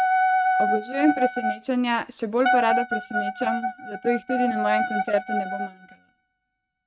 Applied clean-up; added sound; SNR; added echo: neural mask model RNNoise.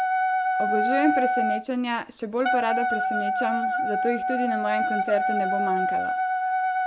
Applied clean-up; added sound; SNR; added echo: none; Wind instrument, woodwind instrument; -4 dB; none.